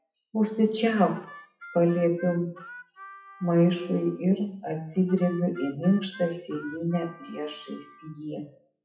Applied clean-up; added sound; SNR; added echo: classical method WPE with log-MMSE.